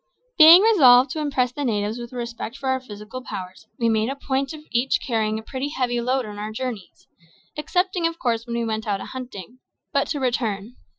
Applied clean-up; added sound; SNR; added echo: classical method Wiener filter.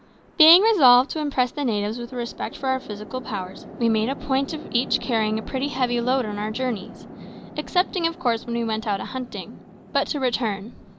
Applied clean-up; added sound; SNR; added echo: none; Chatter / Traffic noise, roadway noise / Train; 15 dB; none.